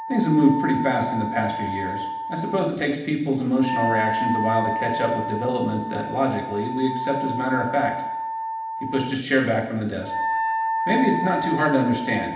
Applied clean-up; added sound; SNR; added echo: none; Wind instrument, woodwind instrument; 4 dB; reverberation time 0.8 s.